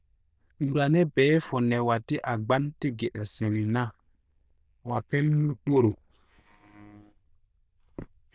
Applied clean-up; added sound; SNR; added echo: neural diffusion model UNIVERSE++.